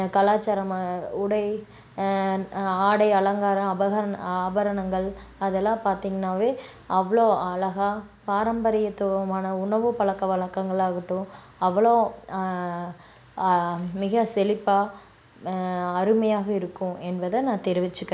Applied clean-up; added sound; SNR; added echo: none; none; none; none.